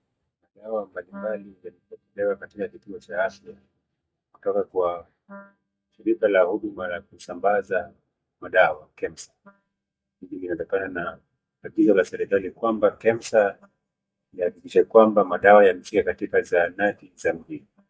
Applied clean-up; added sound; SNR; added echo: neural mask model DeepFilterNet 3.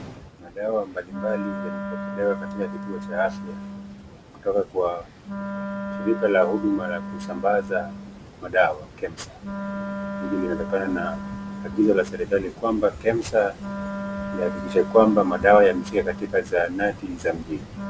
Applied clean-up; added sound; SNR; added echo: none; Wind instrument, woodwind instrument; 9 dB; none.